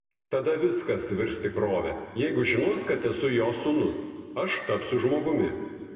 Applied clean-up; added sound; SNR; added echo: none; Plucked string instrument; 17 dB; reverberation time 1.9 s.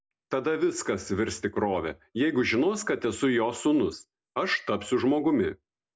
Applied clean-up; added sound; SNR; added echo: none; none; none; none.